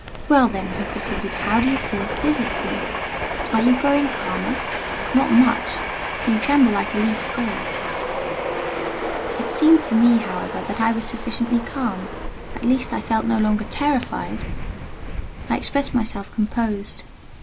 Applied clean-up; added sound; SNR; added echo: none; Train; 6 dB; none.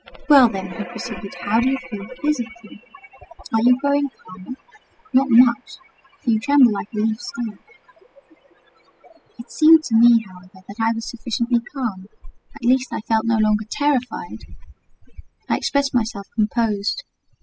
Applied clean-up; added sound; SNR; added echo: classical method spectral subtraction.